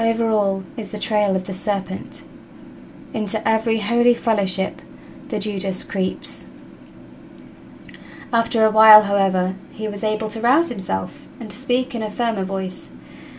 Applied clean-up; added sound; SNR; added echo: none; none; none; none.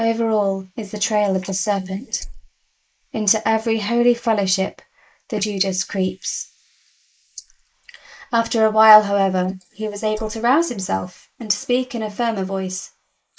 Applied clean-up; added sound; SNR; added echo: neural mask model Resemble Enhance denoiser.